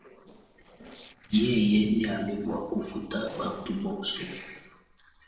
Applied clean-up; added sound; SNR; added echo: neural separator model SepFormer DNS4.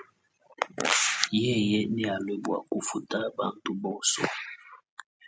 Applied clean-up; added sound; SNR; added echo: none; none; none; none.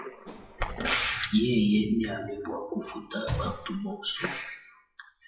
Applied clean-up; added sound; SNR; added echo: classical method WPE with log-MMSE.